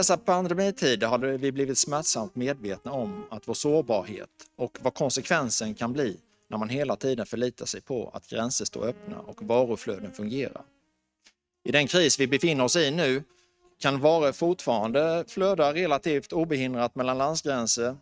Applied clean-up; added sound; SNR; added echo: neural mask model RNNoise.